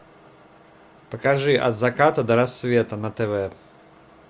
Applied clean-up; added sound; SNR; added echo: none; none; none; none.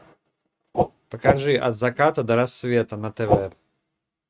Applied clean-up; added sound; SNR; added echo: neural mask model RNNoise.